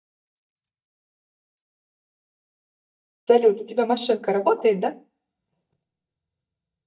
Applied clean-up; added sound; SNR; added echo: neural mask model DeepFilterNet 3.